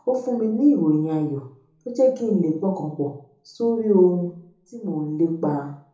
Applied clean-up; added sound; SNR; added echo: none; none; none; reverberation time 1.0 s.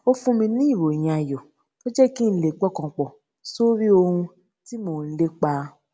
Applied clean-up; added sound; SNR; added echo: none; none; none; none.